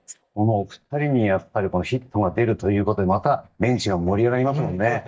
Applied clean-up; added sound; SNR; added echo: neural mask model DeepFilterNet 3.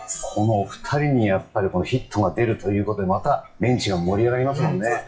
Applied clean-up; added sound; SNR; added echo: classical method WPE with log-MMSE.